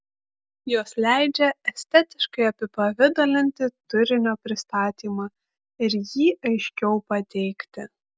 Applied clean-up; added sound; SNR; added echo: none; none; none; none.